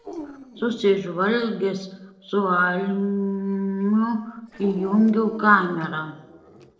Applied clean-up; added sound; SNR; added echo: neural separator model SepFormer DNS4.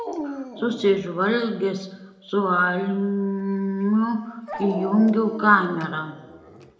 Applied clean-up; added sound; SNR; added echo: none; Dog; 14 dB; reverberation time 0.6 s.